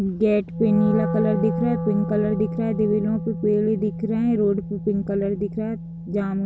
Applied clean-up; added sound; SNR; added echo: none; Wind instrument, woodwind instrument; 6 dB; none.